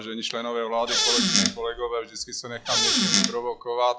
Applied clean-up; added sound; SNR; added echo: classical method log-MMSE.